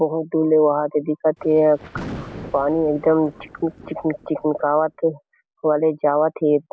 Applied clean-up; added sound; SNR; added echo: none; Thunder; 17 dB; none.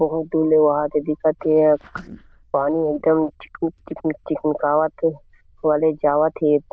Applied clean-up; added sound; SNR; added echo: neural diffusion model UNIVERSE++.